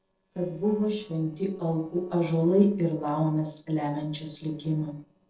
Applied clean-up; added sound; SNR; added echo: neural separator model SepFormer DNS4.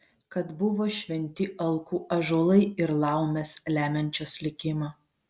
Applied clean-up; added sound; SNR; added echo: none; none; none; none.